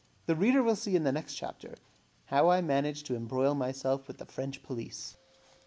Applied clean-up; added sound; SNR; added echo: none; none; none; none.